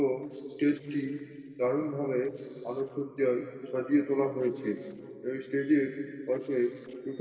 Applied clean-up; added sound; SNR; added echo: neural separator model SepFormer DNS4.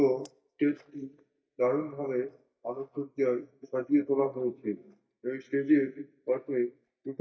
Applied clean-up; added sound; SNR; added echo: neural mask model DeepFilterNet 3.